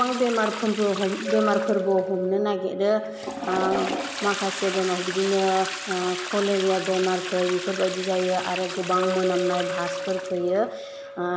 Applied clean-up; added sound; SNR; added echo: none; Toilet flush + Chink, clink; 6 dB; none.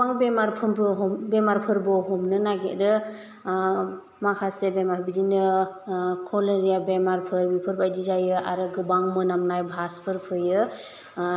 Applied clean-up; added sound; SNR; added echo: none; none; none; none.